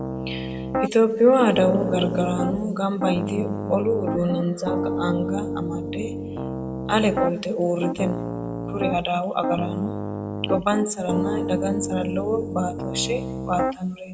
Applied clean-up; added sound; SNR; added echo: none; Piano; 4 dB; reverberation time 1.9 s.